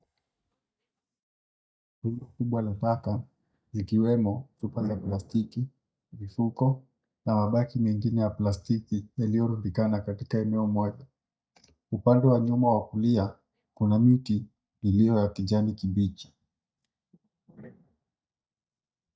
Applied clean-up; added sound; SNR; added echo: neural mask model DeepFilterNet 3.